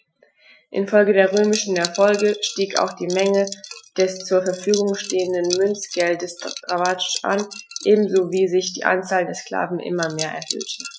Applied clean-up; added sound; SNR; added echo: classical method Wiener filter.